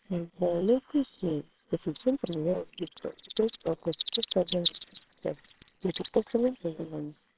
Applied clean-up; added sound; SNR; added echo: neural separator model SepFormer WHAMR!.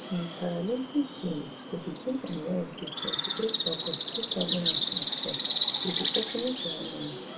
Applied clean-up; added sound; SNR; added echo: none; Bird; -1 dB; reverberation time 0.2 s.